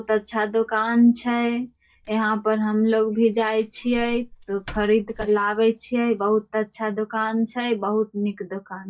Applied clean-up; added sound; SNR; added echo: neural mask model DeepFilterNet 3.